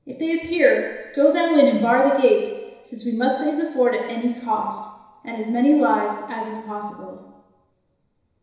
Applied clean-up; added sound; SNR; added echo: none; none; none; reverberation time 1.0 s.